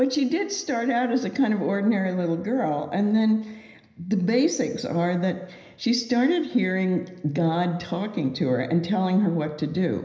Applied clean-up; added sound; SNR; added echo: none; none; none; reverberation time 0.9 s.